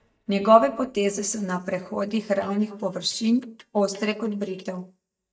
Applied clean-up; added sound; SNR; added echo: neural mask model DeepFilterNet 3.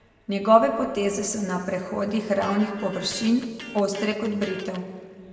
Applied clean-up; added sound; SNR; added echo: none; Electric guitar; 17 dB; reverberation time 1.5 s.